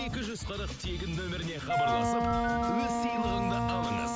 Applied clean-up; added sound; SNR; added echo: none; Wind instrument, woodwind instrument; -3 dB; none.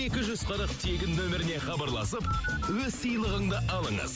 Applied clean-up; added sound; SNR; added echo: none; none; none; none.